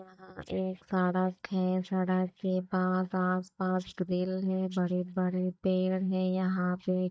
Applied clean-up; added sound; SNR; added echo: neural mask model DeepFilterNet 3.